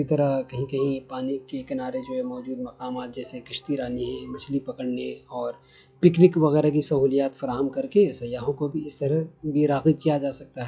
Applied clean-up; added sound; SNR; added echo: classical method log-MMSE.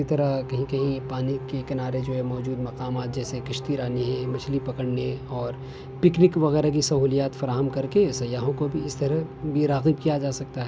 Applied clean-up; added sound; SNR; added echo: none; Bowed string instrument; 19 dB; none.